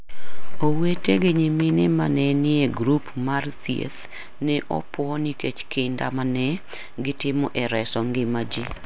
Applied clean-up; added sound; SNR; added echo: none; none; none; none.